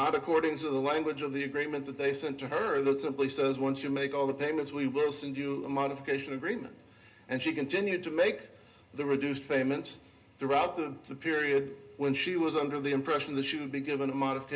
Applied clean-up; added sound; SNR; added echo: none; none; none; reverberation time 0.2 s.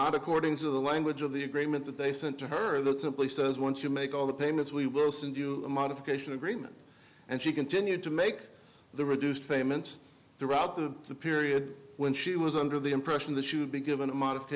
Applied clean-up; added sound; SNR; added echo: none; none; none; none.